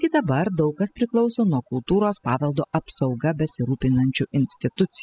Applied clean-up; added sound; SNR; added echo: classical method spectral subtraction.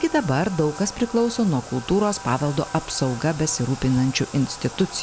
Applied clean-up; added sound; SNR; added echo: none; Bathtub (filling or washing); 15 dB; none.